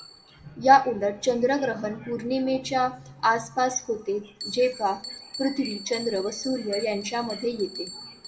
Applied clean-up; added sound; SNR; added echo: none; Bell; 17 dB; reverberation time 0.6 s.